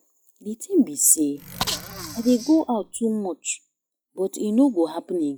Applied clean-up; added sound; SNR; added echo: classical method log-MMSE.